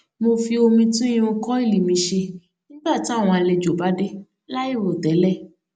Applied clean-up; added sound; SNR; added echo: none; none; none; none.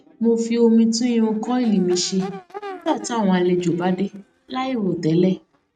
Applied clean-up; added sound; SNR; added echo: neural mask model RNNoise.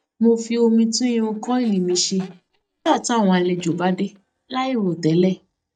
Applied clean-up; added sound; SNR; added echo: neural mask model DeepFilterNet 3.